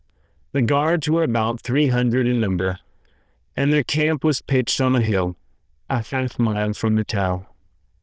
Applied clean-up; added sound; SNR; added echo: neural diffusion model UNIVERSE++.